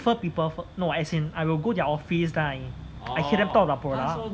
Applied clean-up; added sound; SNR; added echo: none; none; none; none.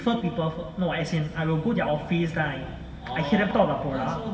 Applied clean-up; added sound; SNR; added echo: none; none; none; reverberation time 2.5 s.